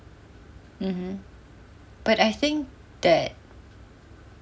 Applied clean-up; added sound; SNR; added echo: none; none; none; none.